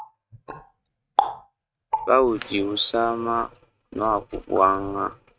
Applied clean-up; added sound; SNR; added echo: neural mask model RNNoise.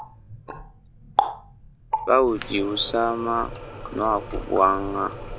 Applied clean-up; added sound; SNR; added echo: none; Water tap, faucet; 7 dB; none.